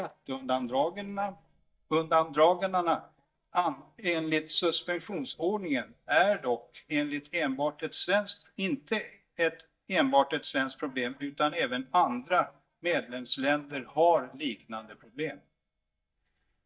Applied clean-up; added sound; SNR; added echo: neural mask model DeepFilterNet 3.